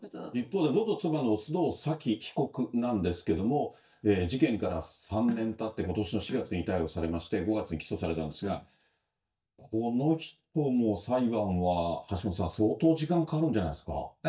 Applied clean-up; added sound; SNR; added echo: neural mask model DeepFilterNet 3.